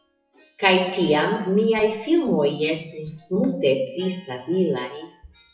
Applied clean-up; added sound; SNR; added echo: classical method WPE with log-MMSE.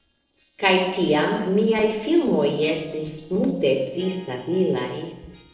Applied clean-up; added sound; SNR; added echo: neural separator model SepFormer DNS4.